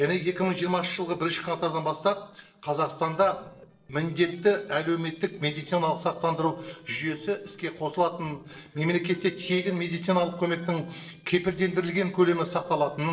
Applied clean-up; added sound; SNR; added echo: neural separator model SepFormer DNS4.